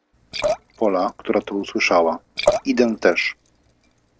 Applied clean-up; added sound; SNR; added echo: neural separator model SepFormer DNS4.